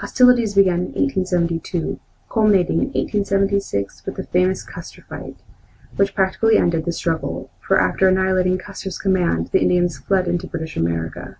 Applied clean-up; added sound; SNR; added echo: none; none; none; none.